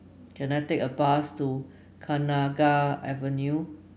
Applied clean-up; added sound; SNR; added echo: none; none; none; none.